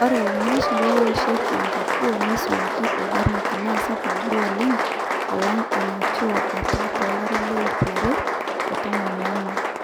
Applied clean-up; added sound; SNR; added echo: none; Applause; -2 dB; none.